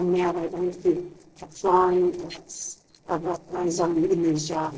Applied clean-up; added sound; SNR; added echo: neural separator model SepFormer DNS4.